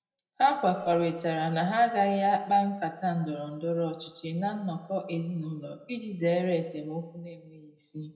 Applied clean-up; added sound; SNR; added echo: none; Dishes, pots, and pans; 20 dB; reverberation time 0.7 s.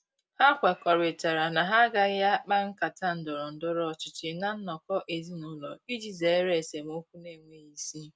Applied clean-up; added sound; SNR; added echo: none; none; none; none.